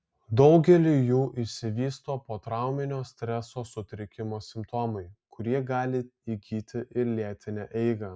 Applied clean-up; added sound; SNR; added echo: none; none; none; none.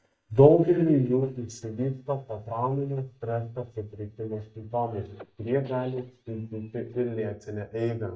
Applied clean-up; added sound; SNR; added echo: neural mask model DeepFilterNet 3.